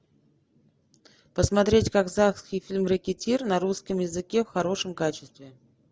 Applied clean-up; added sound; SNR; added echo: none; none; none; none.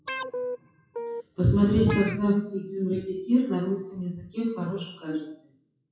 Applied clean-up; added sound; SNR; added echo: classical method WPE with log-MMSE.